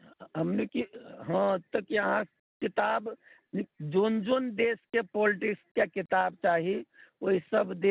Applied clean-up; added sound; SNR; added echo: none; none; none; none.